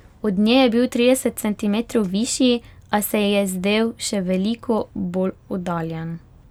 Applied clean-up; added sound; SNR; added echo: none; none; none; none.